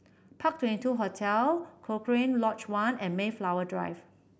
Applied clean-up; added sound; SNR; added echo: none; none; none; none.